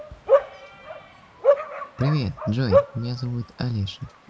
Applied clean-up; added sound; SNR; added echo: none; Bark; -3 dB; none.